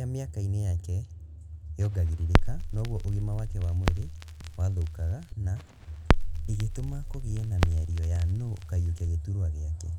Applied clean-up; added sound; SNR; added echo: none; Crackle; 0 dB; none.